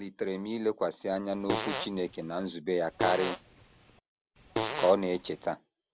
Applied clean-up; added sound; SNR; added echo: none; Fart; 5 dB; none.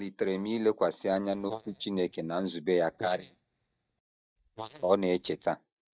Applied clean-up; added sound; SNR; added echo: neural mask model DeepFilterNet 3.